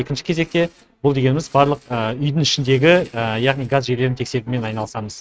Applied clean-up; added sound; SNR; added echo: neural mask model RNNoise.